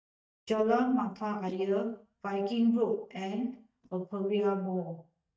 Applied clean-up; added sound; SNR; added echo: neural mask model DeepFilterNet 3.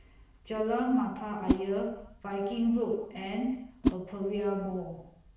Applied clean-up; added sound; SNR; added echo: none; Whoosh, swoosh, swish; 5 dB; reverberation time 0.7 s.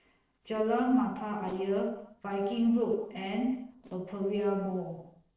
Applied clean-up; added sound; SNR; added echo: neural separator model SepFormer DNS4.